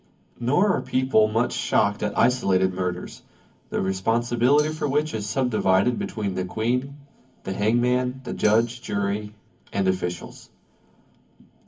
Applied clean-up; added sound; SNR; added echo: none; Tambourine; 18 dB; reverberation time 0.3 s.